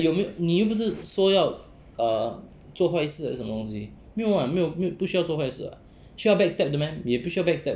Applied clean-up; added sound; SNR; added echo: none; none; none; none.